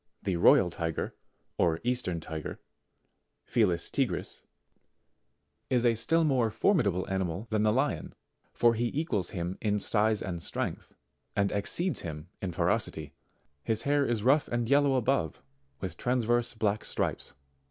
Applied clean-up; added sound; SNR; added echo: none; none; none; none.